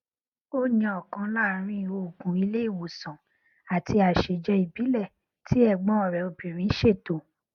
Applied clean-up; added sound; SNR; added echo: none; none; none; none.